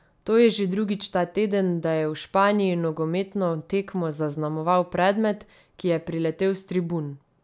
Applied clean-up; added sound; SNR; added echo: none; none; none; none.